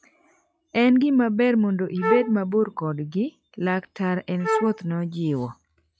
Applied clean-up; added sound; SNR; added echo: classical method log-MMSE.